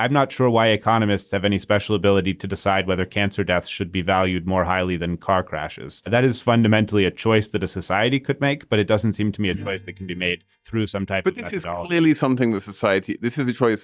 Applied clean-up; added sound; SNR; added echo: neural mask model DeepFilterNet 3.